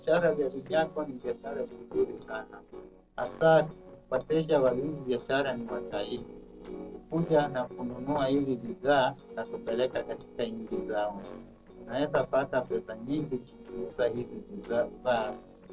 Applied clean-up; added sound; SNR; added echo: neural separator model SepFormer DNS4.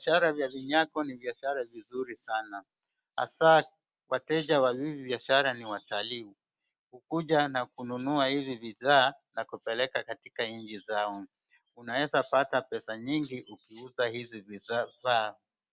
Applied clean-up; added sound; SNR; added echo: none; none; none; none.